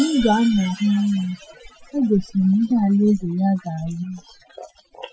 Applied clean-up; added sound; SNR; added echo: classical method Wiener filter.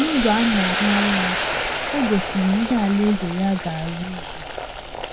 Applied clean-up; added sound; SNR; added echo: none; Boiling; 2 dB; none.